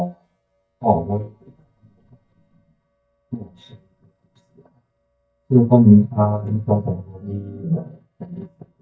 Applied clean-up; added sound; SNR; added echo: neural mask model DeepFilterNet 3.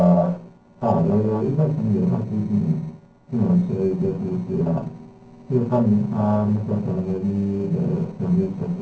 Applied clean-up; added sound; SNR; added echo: neural separator model SepFormer DNS4.